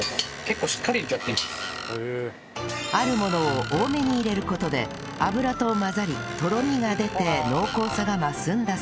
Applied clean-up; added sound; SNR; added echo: none; Screech; 13 dB; none.